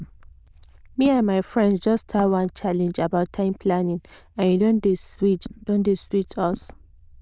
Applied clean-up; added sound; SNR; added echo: neural diffusion model UNIVERSE++.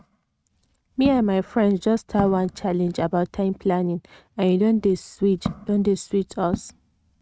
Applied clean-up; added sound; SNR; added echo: neural mask model RNNoise.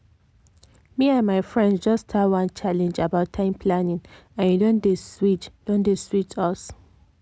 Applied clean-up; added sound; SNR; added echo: none; none; none; none.